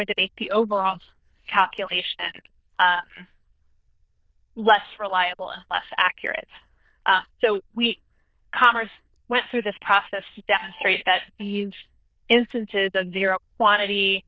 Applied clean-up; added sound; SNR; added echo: neural diffusion model UNIVERSE++.